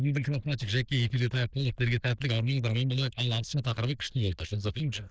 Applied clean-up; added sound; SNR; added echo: neural diffusion model UNIVERSE++.